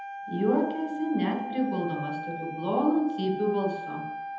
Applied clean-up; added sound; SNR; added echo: none; Wind instrument, woodwind instrument; 8 dB; reverberation time 0.8 s.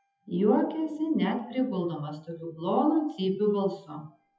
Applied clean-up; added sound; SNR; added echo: classical method WPE with log-MMSE.